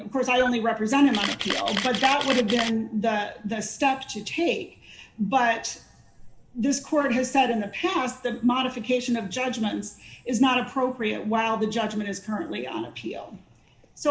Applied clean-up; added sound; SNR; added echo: none; Camera; 5 dB; reverberation time 0.6 s.